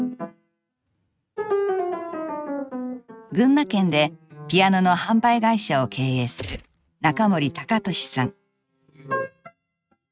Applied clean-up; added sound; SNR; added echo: neural mask model RNNoise.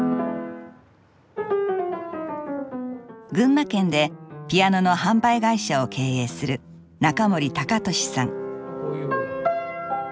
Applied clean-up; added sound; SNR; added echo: none; none; none; none.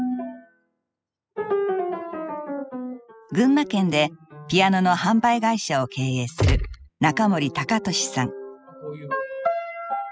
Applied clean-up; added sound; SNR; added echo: classical method spectral subtraction.